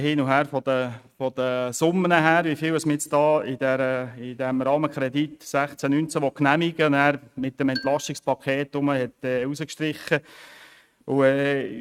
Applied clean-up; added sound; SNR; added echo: neural mask model RNNoise.